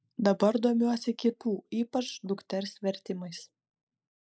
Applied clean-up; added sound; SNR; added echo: neural mask model Resemble Enhance denoiser.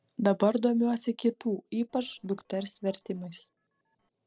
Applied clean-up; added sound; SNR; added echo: neural separator model SepFormer DNS4.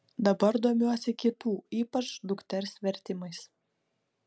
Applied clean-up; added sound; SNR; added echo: none; none; none; none.